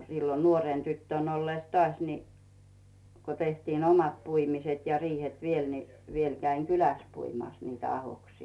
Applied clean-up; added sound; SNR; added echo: none; none; none; none.